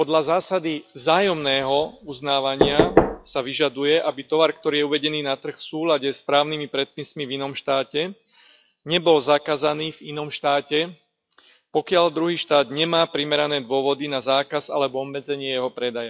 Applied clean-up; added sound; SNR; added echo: classical method log-MMSE.